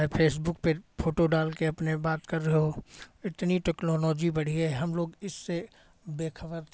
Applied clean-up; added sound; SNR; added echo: none; none; none; none.